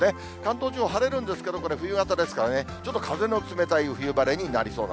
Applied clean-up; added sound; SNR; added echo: none; none; none; none.